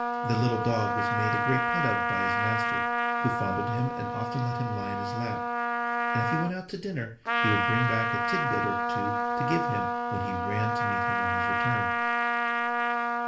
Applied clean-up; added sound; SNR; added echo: none; Trumpet; -4 dB; reverberation time 0.3 s.